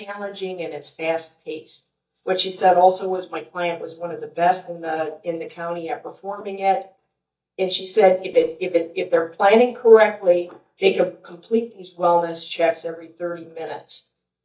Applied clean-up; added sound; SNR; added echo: neural mask model DeepFilterNet 3.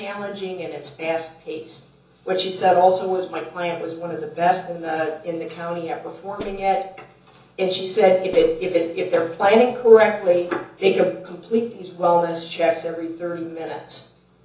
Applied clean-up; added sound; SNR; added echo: none; Hi-hat; 17 dB; reverberation time 0.7 s.